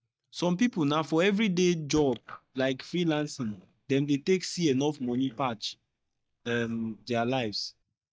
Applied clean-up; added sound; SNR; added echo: neural mask model DeepFilterNet 3.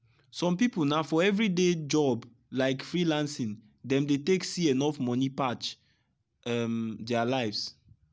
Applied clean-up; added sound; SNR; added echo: none; none; none; none.